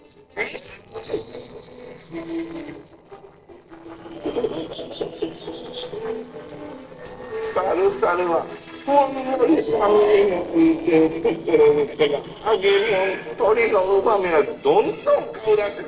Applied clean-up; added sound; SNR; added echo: neural separator model SepFormer DNS4.